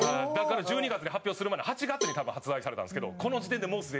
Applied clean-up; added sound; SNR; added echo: none; Cowbell; 10 dB; none.